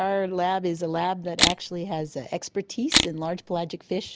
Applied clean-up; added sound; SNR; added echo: none; Camera; -3 dB; none.